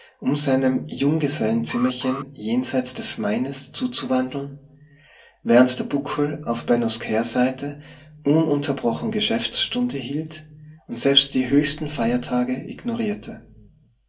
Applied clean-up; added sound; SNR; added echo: none; Alarm; 16 dB; reverberation time 0.2 s.